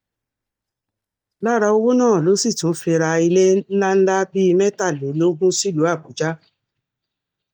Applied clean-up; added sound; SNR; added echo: neural mask model DeepFilterNet 3.